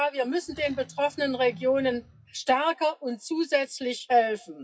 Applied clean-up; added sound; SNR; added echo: classical method WPE with log-MMSE.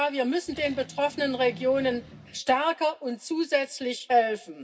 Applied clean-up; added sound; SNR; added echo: none; Accelerating, revving, vroom; 18 dB; reverberation time 0.4 s.